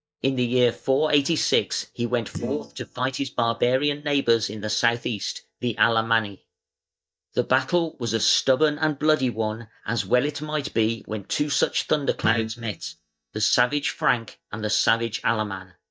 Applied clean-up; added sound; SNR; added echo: neural mask model DeepFilterNet 3.